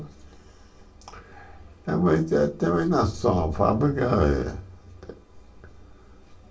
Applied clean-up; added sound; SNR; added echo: none; Bowed string instrument; 18 dB; reverberation time 0.2 s.